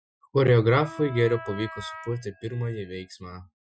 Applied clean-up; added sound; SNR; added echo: classical method Wiener filter.